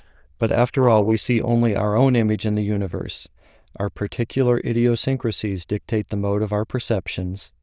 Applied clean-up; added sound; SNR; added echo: neural diffusion model UNIVERSE++.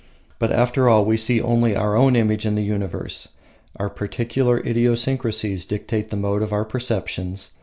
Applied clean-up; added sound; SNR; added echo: none; none; none; none.